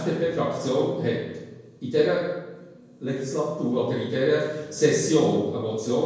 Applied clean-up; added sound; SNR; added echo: none; none; none; reverberation time 0.9 s.